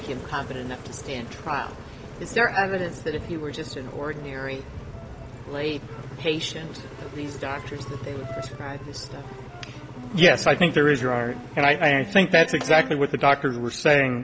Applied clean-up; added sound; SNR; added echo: none; Engine; 13 dB; none.